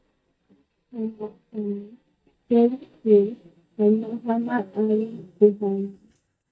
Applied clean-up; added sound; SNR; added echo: neural mask model DeepFilterNet 3.